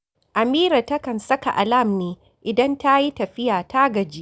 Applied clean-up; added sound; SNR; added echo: none; none; none; none.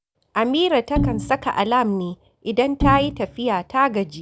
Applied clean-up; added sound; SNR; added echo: none; Bowed string instrument; 5 dB; none.